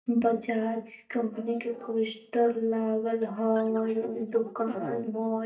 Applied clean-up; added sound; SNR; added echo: neural mask model DeepFilterNet 3.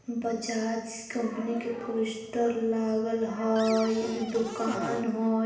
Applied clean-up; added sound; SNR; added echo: none; Cupboard open or close; 9 dB; reverberation time 0.9 s.